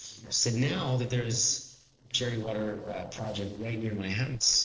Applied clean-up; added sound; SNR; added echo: neural separator model SepFormer DNS4.